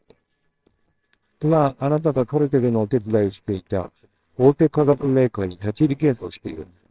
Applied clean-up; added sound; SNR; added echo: neural separator model SepFormer WHAMR!.